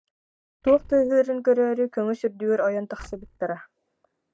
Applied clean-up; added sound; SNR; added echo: neural mask model DeepFilterNet 3.